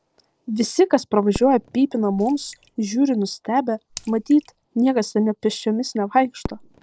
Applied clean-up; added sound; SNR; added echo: neural separator model SepFormer DNS4.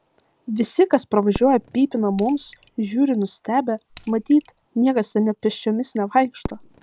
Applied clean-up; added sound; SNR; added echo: none; Fireworks + Raindrop / Splash, splatter; 19 dB; none.